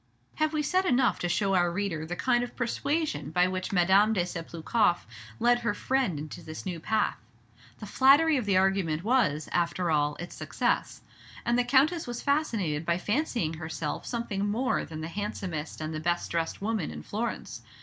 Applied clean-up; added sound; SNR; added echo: none; none; none; none.